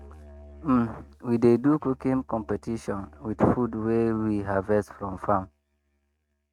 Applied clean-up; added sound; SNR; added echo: neural mask model RNNoise.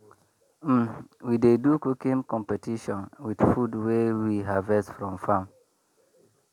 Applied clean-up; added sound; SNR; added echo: none; none; none; none.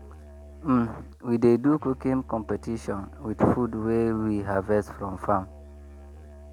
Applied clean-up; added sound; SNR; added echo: none; Musical instrument; 18 dB; none.